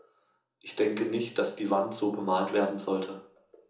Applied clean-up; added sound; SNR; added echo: none; none; none; reverberation time 1.0 s.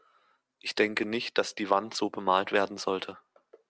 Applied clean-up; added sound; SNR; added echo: none; none; none; none.